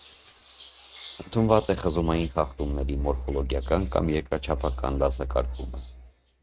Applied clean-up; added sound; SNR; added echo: neural mask model RNNoise.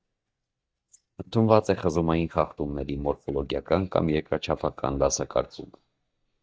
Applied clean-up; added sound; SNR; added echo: neural mask model DeepFilterNet 3.